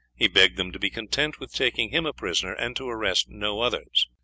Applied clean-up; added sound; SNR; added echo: none; none; none; none.